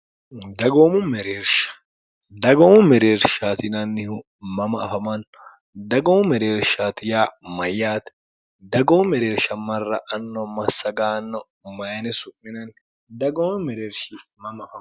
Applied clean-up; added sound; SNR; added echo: none; none; none; none.